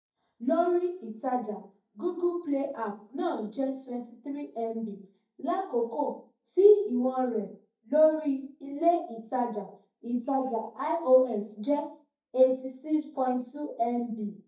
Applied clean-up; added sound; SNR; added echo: neural mask model DeepFilterNet 3.